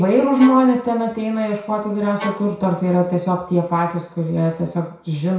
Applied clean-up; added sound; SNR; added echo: none; Bowed string instrument; 14 dB; reverberation time 0.6 s.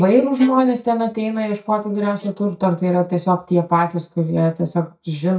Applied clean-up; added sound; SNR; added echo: neural mask model DeepFilterNet 3.